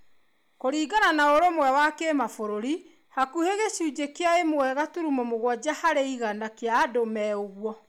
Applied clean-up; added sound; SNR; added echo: none; none; none; none.